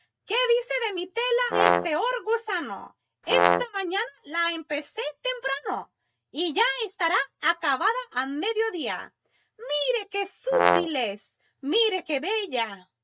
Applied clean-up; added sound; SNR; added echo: neural mask model RNNoise.